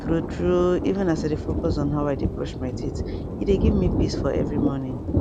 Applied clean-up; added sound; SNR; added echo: none; Thunder; 1 dB; none.